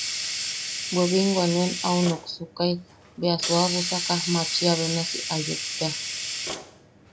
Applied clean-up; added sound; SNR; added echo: none; Hiss; 4 dB; none.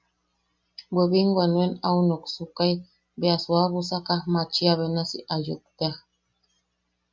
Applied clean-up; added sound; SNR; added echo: none; none; none; none.